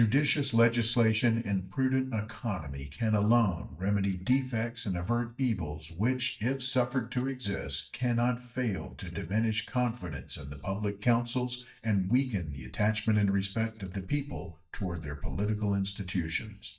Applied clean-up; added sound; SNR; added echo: neural mask model DeepFilterNet 3.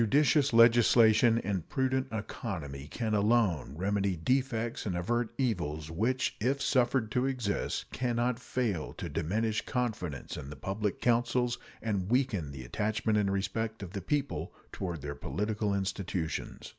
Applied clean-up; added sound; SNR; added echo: none; none; none; none.